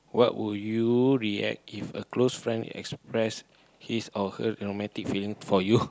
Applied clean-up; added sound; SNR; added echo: none; none; none; none.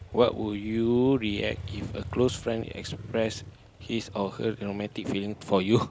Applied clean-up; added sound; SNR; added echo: none; Motorcycle; 14 dB; none.